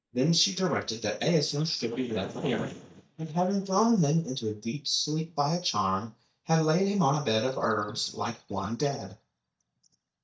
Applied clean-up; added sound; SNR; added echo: neural mask model DeepFilterNet 3.